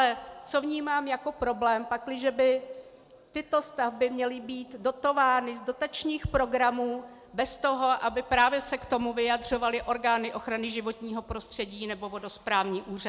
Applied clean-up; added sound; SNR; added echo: none; none; none; none.